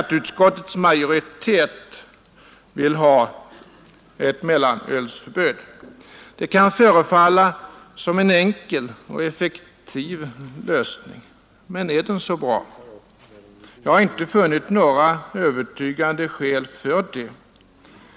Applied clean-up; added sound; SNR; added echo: none; none; none; none.